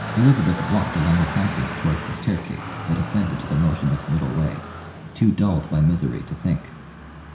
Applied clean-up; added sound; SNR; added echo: none; Traffic noise, roadway noise; 10 dB; reverberation time 0.5 s.